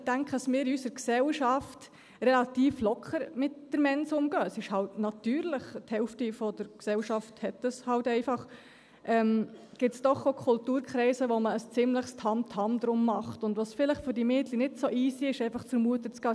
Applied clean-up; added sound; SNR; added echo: none; none; none; none.